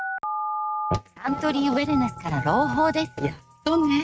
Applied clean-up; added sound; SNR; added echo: neural mask model RNNoise.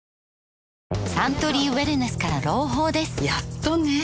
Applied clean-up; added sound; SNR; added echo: none; none; none; none.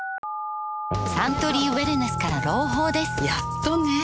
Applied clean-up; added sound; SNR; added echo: none; Telephone; 5 dB; none.